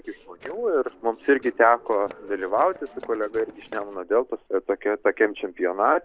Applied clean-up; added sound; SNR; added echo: neural separator model SepFormer DNS4.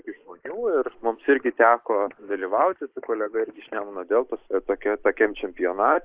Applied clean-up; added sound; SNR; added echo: neural mask model Resemble Enhance denoiser.